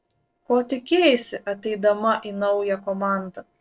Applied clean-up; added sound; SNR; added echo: neural separator model SepFormer DNS4.